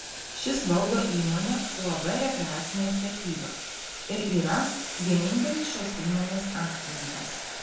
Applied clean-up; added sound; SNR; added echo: none; Boiling; 7 dB; reverberation time 0.6 s.